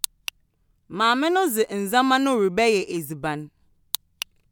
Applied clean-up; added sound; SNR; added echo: none; none; none; none.